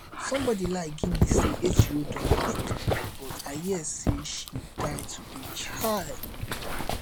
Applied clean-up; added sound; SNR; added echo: none; Dog; -4 dB; none.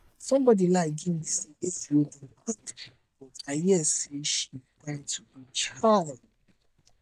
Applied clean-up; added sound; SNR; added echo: neural mask model DeepFilterNet 3.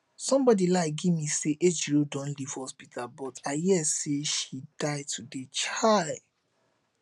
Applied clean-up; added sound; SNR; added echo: none; none; none; none.